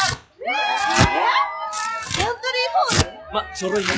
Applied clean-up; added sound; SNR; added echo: classical method log-MMSE.